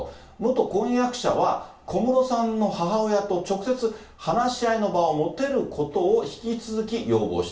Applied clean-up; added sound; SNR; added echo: none; none; none; reverberation time 0.4 s.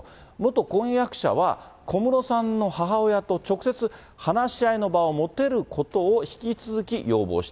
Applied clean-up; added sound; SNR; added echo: none; none; none; none.